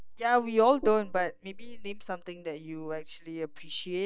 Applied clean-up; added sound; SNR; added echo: neural mask model DeepFilterNet 3.